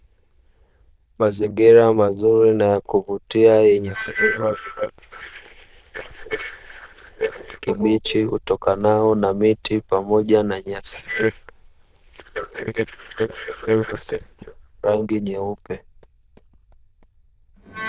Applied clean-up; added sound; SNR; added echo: neural diffusion model UNIVERSE++.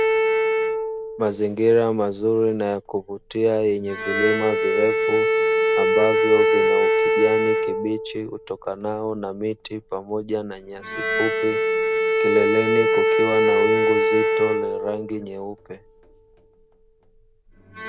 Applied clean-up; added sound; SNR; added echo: none; Bowed string instrument; -3 dB; none.